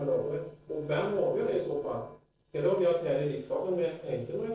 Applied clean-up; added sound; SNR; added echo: neural separator model SepFormer DNS4.